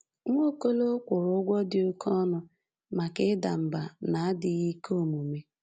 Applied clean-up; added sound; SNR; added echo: none; none; none; none.